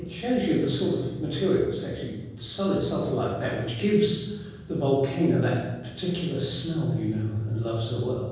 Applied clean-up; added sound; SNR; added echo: none; none; none; reverberation time 1.3 s.